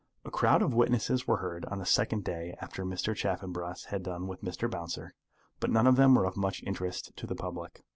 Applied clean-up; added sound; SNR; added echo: none; none; none; none.